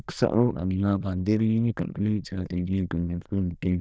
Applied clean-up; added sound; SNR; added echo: neural diffusion model UNIVERSE++.